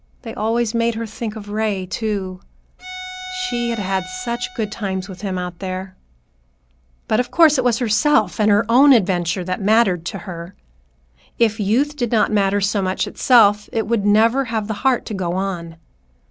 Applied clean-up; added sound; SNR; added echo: none; Bowed string instrument; 15 dB; none.